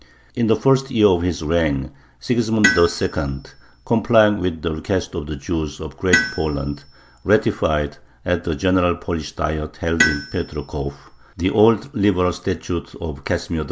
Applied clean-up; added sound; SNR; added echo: none; Tools; 8 dB; none.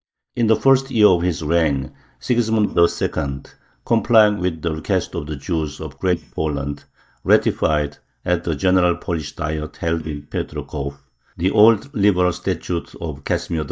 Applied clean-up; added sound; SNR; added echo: neural mask model DeepFilterNet 3.